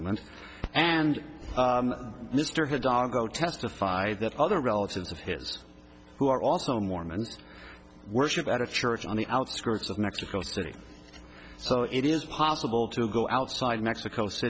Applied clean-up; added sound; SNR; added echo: none; none; none; none.